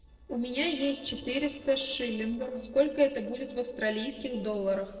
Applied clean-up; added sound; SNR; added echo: neural separator model SepFormer DNS4.